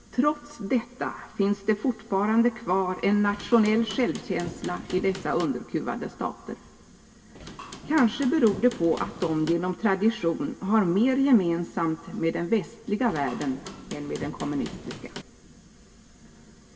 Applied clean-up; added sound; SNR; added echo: none; Hammer / Wood; 14 dB; reverberation time 0.1 s.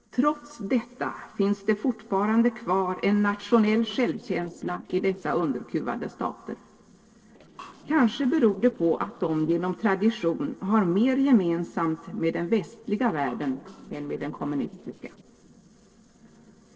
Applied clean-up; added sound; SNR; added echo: neural separator model SepFormer DNS4.